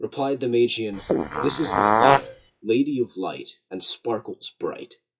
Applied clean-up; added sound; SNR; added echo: classical method WPE with log-MMSE.